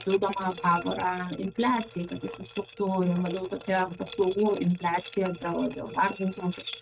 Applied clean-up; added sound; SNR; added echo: neural mask model RNNoise.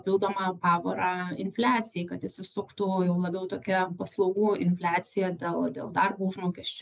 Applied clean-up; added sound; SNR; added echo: none; none; none; none.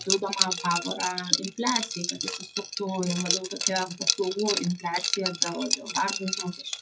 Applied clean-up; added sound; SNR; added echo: classical method log-MMSE.